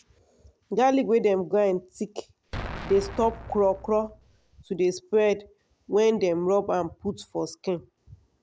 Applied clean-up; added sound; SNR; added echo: none; Explosion; 13 dB; none.